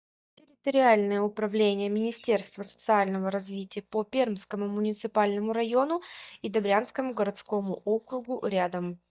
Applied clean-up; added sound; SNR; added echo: neural mask model DeepFilterNet 3.